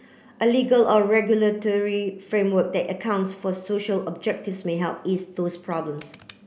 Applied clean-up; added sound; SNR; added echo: none; none; none; none.